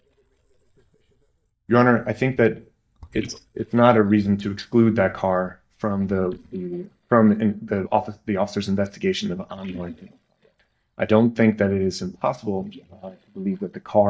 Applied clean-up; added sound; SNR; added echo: neural mask model DeepFilterNet 3.